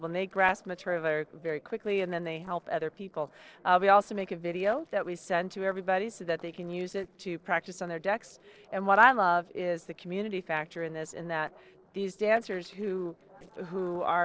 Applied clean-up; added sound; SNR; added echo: neural separator model SepFormer DNS4.